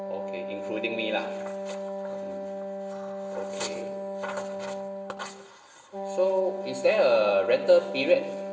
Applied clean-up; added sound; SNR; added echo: none; Wind instrument, woodwind instrument; 6 dB; reverberation time 1.1 s.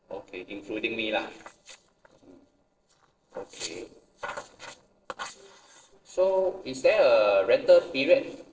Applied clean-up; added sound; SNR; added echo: neural separator model SepFormer DNS4.